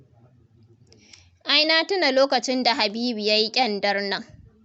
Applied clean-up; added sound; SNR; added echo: none; none; none; none.